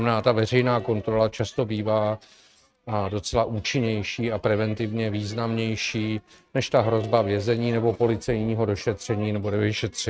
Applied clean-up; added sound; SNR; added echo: neural mask model RNNoise.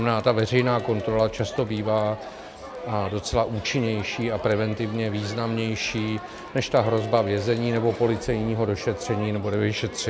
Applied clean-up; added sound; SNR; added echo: none; Crowd; 13 dB; none.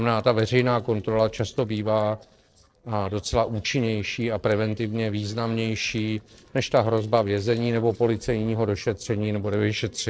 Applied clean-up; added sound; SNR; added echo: neural separator model SepFormer DNS4.